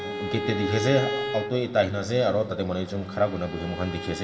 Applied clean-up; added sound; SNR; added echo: none; Bowed string instrument; 7 dB; reverberation time 1.1 s.